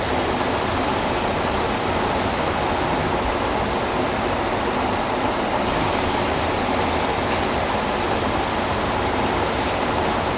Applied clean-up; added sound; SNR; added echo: none; Sink (filling or washing) / Water tap, faucet; 11 dB; none.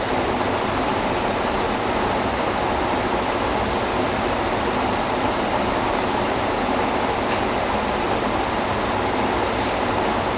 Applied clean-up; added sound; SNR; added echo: none; none; none; none.